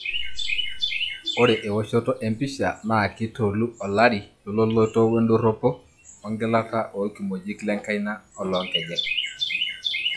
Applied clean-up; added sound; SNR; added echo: classical method log-MMSE.